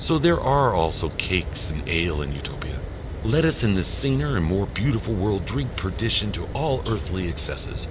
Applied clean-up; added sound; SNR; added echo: none; Fire; 7 dB; none.